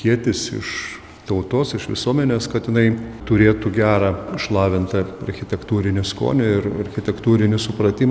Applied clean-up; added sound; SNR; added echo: none; none; none; none.